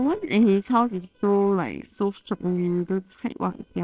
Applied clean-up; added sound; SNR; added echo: neural separator model SepFormer WHAMR!.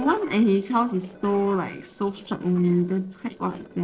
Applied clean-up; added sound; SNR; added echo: neural separator model SepFormer DNS4.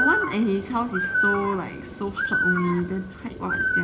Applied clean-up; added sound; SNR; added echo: none; Bird; -1 dB; reverberation time 0.4 s.